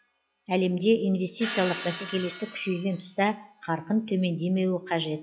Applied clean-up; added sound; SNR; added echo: classical method log-MMSE.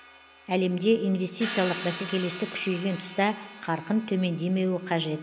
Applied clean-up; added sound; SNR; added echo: none; Crash cymbal; 14 dB; none.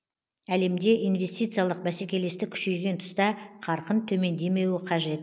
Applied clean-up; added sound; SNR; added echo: none; none; none; none.